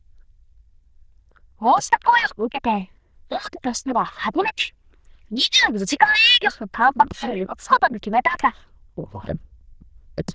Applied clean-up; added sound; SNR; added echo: neural diffusion model UNIVERSE++.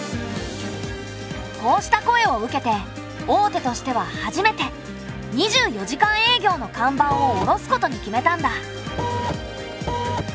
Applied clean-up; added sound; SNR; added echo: none; Printer; 2 dB; none.